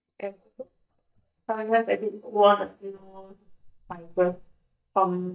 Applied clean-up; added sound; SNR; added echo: neural mask model DeepFilterNet 3.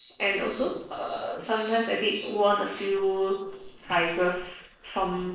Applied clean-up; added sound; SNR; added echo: neural separator model SepFormer DNS4.